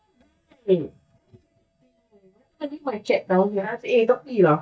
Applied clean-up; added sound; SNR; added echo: neural mask model DeepFilterNet 3.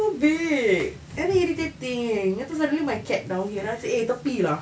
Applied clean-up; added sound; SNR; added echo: none; none; none; none.